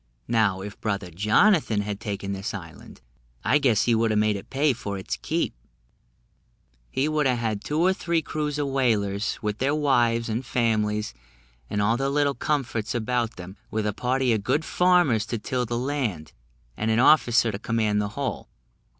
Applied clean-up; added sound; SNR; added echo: none; none; none; none.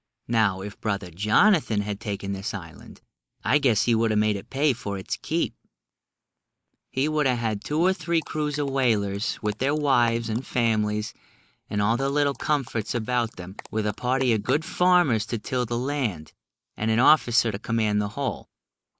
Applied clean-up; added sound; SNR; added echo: neural mask model Resemble Enhance denoiser.